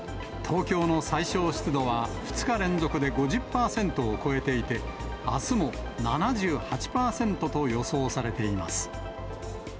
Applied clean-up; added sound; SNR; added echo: none; none; none; none.